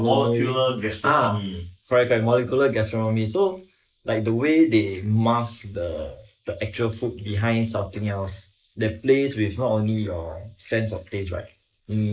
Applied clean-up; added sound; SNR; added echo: neural mask model Resemble Enhance denoiser.